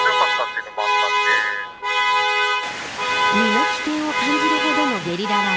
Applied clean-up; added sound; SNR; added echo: none; Alarm; -4 dB; none.